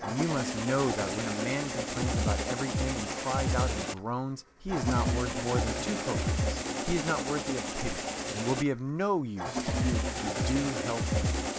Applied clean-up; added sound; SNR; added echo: none; Engine starting + Drum kit; -2 dB; none.